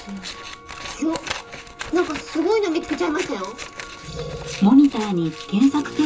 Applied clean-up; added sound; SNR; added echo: none; Scissors; 14 dB; reverberation time 0.2 s.